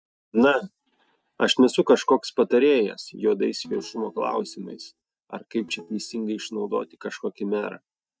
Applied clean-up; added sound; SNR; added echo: neural mask model DeepFilterNet 3.